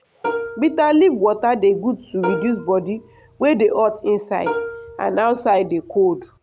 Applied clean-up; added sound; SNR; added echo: none; Plucked string instrument; 12 dB; none.